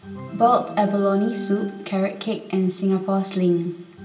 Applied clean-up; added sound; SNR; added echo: none; Organ; 13 dB; reverberation time 0.8 s.